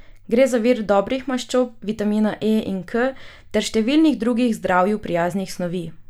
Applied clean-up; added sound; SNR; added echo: none; none; none; none.